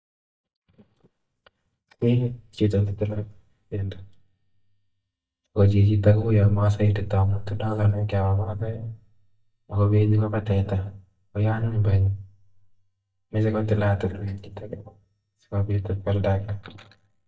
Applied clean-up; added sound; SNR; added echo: neural mask model DeepFilterNet 3.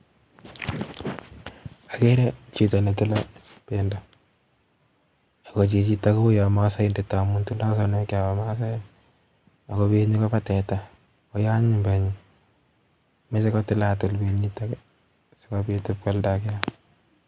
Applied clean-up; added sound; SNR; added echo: none; none; none; none.